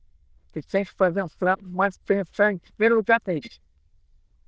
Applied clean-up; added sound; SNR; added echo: neural diffusion model UNIVERSE++.